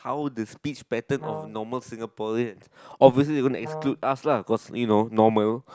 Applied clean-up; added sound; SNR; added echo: none; Brass instrument; 12 dB; none.